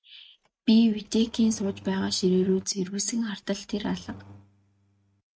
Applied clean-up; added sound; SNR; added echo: neural mask model RNNoise.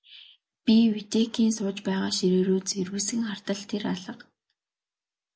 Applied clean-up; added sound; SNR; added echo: none; none; none; none.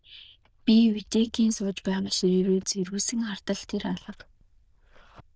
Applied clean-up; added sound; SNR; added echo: neural diffusion model UNIVERSE++.